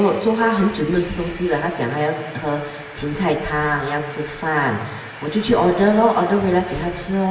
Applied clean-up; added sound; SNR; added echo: none; Train; 17 dB; reverberation time 1.3 s.